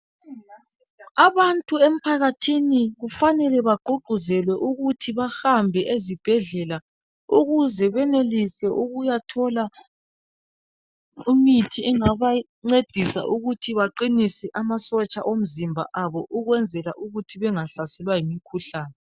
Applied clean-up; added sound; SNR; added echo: none; none; none; none.